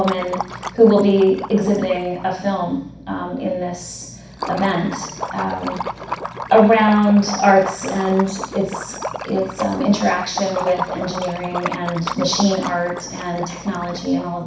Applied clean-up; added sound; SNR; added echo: none; Liquid; 11 dB; reverberation time 0.6 s.